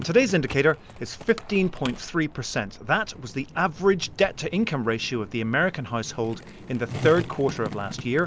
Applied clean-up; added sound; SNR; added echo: none; Skateboard; 13 dB; none.